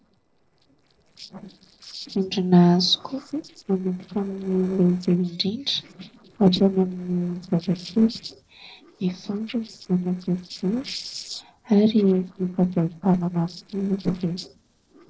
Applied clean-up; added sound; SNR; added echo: neural separator model SepFormer DNS4.